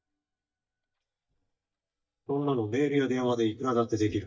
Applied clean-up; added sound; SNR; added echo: neural mask model DeepFilterNet 3.